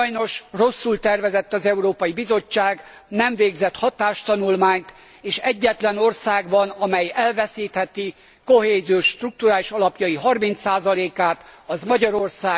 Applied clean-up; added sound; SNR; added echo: none; none; none; none.